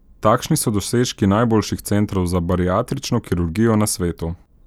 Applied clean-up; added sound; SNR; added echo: none; none; none; none.